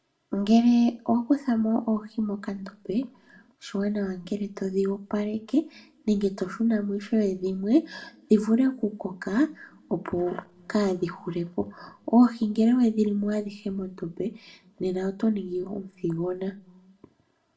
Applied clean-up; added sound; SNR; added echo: none; none; none; reverberation time 0.4 s.